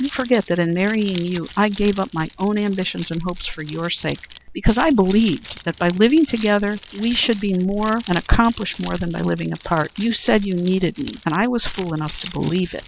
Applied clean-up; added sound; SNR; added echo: none; Keys jangling; 19 dB; none.